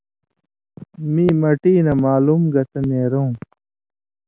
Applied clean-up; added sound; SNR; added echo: none; none; none; none.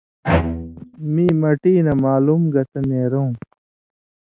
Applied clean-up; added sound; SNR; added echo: neural mask model RNNoise.